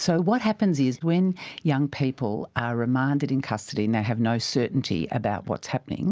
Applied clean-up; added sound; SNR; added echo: none; none; none; none.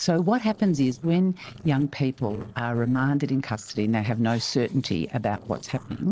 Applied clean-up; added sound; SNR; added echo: neural separator model SepFormer DNS4.